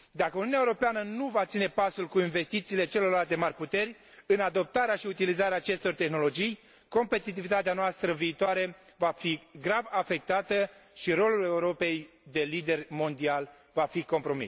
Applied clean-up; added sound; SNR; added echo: none; none; none; none.